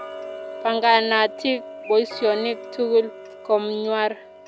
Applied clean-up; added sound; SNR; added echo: none; Tick-tock; 14 dB; none.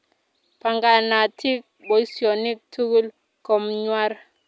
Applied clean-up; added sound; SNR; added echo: none; none; none; none.